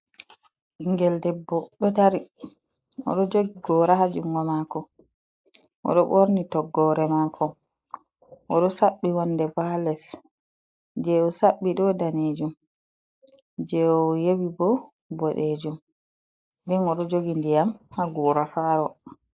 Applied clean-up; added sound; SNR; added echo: neural mask model Resemble Enhance denoiser.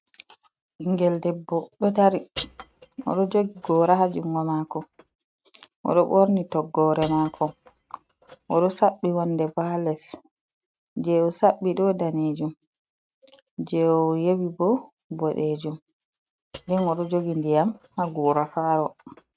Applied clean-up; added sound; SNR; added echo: neural mask model RNNoise.